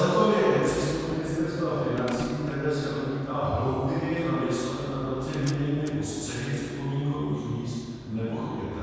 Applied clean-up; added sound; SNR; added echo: none; Slam; 20 dB; reverberation time 2.1 s.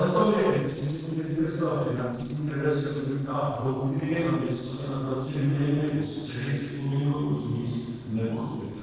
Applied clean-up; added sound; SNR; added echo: neural separator model SepFormer DNS4.